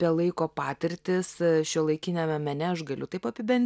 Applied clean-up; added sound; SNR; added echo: none; none; none; none.